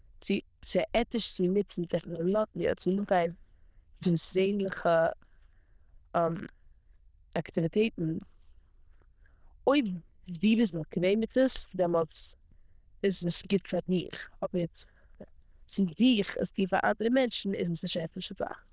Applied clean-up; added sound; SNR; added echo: neural diffusion model UNIVERSE++.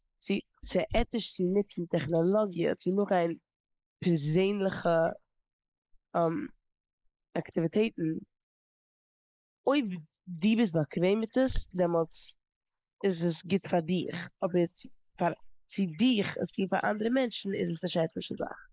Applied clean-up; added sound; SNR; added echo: neural mask model Resemble Enhance denoiser.